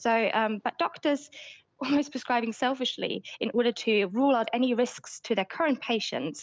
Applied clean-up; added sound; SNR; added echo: none; none; none; none.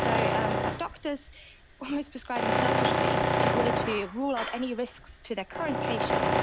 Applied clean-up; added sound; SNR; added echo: none; Tools; -5 dB; none.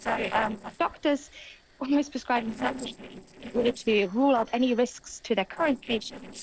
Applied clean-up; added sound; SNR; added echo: neural separator model SepFormer DNS4.